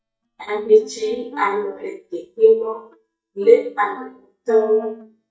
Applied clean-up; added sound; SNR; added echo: neural mask model DeepFilterNet 3.